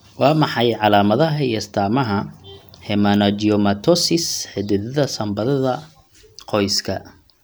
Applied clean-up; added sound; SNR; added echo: none; none; none; none.